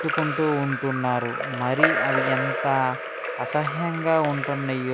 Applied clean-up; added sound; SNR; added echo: none; Drip / Trickle, dribble / Splash, splatter; 2 dB; none.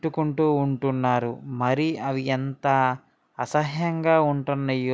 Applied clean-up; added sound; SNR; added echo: none; none; none; none.